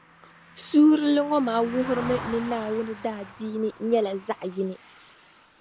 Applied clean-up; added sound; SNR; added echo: none; Car passing by; 16 dB; none.